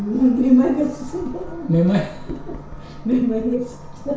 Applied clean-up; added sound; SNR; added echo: none; Writing; 16 dB; reverberation time 0.6 s.